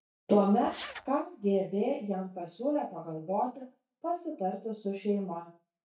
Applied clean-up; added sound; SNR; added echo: neural mask model DeepFilterNet 3.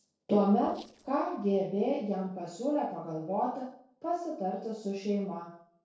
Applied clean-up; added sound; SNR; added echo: neural separator model SepFormer DNS4.